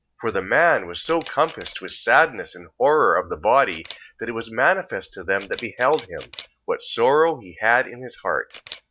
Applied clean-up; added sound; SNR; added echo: none; Camera; 19 dB; none.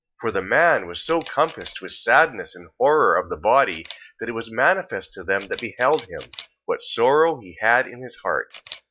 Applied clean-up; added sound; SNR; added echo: classical method log-MMSE.